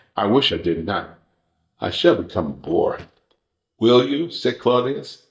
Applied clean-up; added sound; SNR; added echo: neural mask model DeepFilterNet 3.